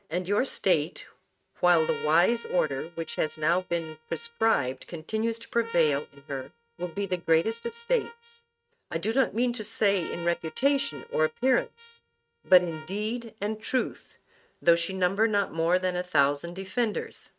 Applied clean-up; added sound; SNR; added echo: neural mask model RNNoise.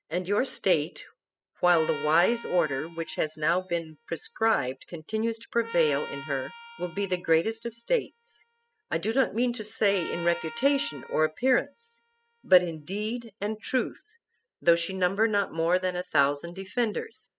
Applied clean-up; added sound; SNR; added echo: classical method spectral subtraction.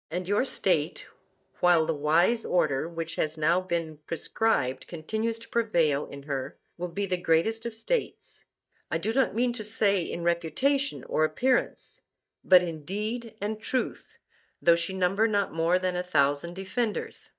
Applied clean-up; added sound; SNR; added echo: neural mask model DeepFilterNet 3.